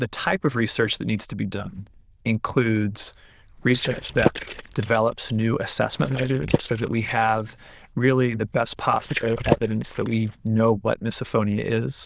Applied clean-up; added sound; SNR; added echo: neural diffusion model UNIVERSE++.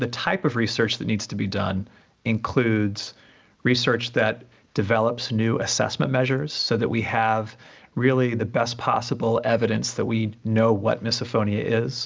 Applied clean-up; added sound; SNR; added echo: none; none; none; none.